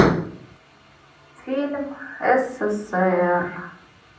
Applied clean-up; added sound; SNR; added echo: none; none; none; reverberation time 0.6 s.